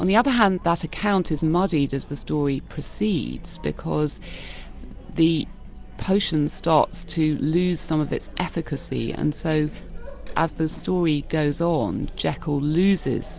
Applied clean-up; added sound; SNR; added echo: none; Chatter; 13 dB; none.